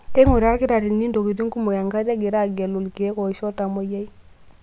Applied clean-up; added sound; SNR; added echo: none; Bass drum; 11 dB; none.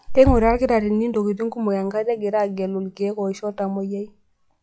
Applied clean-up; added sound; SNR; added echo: classical method log-MMSE.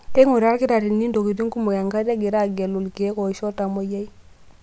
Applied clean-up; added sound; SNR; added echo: none; none; none; none.